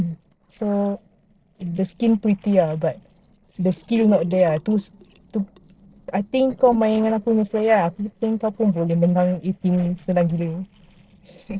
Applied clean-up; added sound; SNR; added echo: neural separator model SepFormer DNS4.